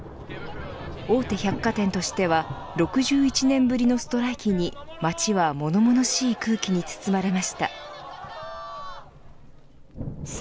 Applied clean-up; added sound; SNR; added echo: none; Thunder / Rain; 14 dB; none.